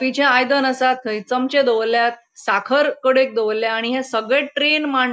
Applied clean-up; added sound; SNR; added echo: none; none; none; none.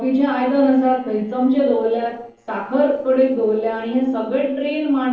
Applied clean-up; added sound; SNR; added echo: neural separator model SepFormer DNS4.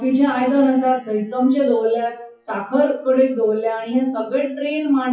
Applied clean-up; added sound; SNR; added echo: classical method WPE with log-MMSE.